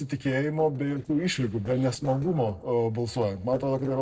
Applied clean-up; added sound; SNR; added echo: neural separator model SepFormer DNS4.